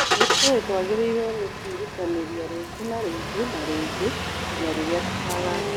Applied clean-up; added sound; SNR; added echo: none; Engine starting; 0 dB; none.